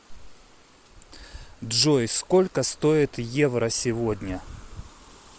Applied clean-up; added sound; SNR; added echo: none; none; none; none.